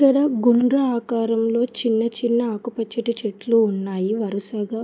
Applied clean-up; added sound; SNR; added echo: none; none; none; none.